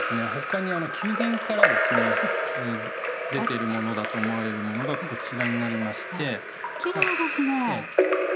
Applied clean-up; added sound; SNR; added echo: none; Drip / Trickle, dribble / Splash, splatter; -2 dB; none.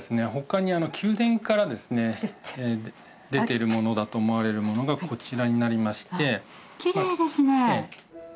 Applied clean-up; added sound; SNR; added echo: none; none; none; none.